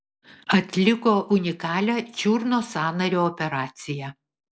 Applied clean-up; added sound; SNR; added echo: none; none; none; none.